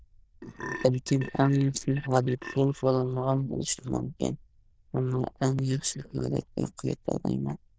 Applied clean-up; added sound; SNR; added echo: neural diffusion model UNIVERSE++.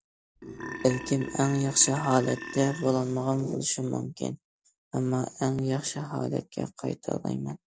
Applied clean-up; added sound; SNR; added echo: none; Burping, eructation; 12 dB; none.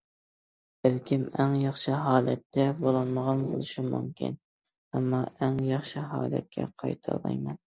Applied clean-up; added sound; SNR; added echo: none; none; none; none.